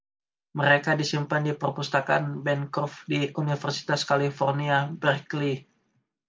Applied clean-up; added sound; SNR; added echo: none; none; none; none.